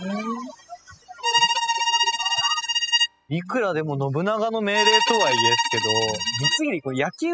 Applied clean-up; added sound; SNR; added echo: classical method spectral subtraction.